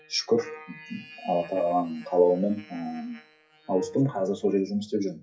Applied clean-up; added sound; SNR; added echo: classical method WPE with log-MMSE.